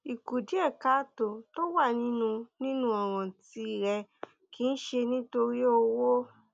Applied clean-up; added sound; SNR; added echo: none; none; none; none.